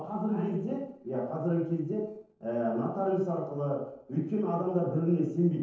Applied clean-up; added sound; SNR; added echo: neural separator model SepFormer DNS4.